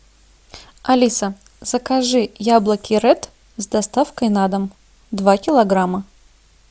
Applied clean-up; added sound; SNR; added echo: none; none; none; none.